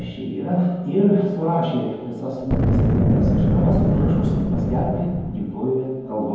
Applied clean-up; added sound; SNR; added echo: none; Boom; -1 dB; reverberation time 0.9 s.